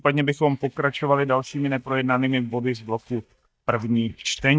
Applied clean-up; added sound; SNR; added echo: neural mask model DeepFilterNet 3.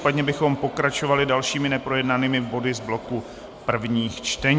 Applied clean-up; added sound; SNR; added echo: none; none; none; none.